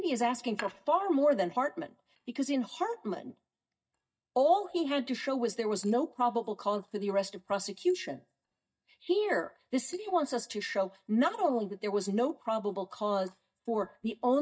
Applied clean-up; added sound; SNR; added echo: neural mask model DeepFilterNet 3.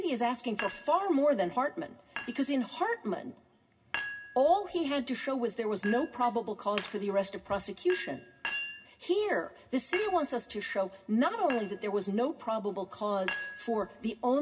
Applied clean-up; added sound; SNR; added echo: none; Chink, clink; 13 dB; reverberation time 0.4 s.